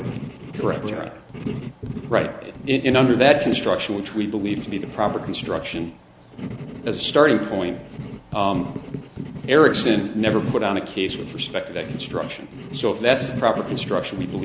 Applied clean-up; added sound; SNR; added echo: none; Writing; 10 dB; none.